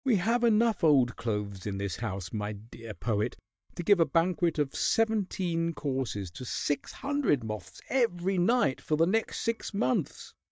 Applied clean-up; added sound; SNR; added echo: neural mask model DeepFilterNet 3.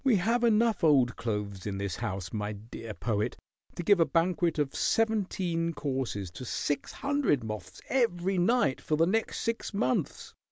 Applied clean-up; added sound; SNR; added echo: none; none; none; none.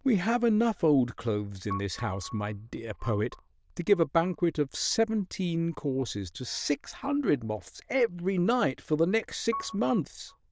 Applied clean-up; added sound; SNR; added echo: neural diffusion model UNIVERSE++.